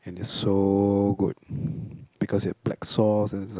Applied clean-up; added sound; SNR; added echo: none; none; none; none.